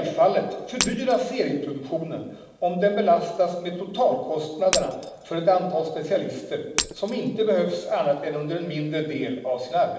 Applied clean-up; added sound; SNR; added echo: none; Shatter; 9 dB; reverberation time 1.1 s.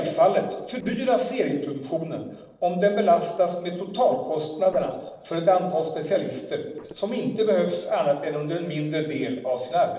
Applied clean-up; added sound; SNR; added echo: neural separator model SepFormer DNS4.